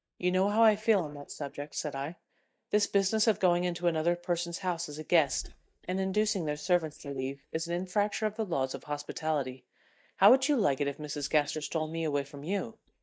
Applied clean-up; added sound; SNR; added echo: neural mask model DeepFilterNet 3.